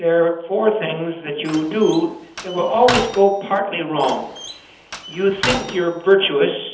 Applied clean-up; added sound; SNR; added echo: none; Slam; 10 dB; reverberation time 1.2 s.